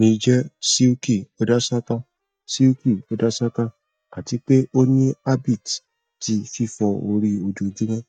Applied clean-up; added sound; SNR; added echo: neural mask model DeepFilterNet 3.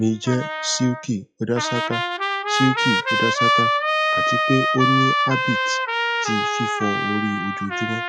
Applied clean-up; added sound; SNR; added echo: classical method log-MMSE.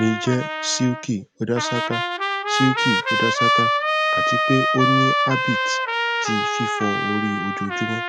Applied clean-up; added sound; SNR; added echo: none; Trumpet; -2 dB; none.